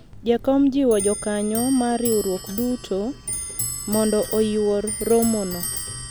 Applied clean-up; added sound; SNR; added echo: none; Clock; 9 dB; none.